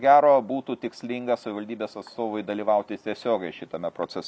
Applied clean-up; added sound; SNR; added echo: none; none; none; none.